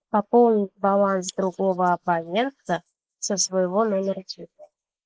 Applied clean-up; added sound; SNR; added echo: neural mask model Resemble Enhance denoiser.